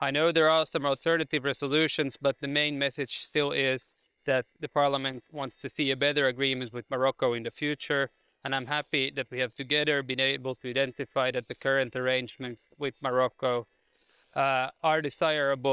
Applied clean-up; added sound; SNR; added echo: neural separator model SepFormer WHAM!.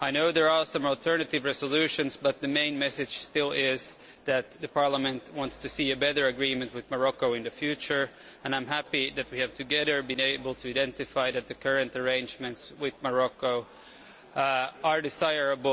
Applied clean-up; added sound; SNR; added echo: none; none; none; none.